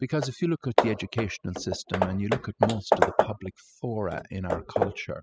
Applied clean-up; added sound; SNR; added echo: classical method spectral subtraction.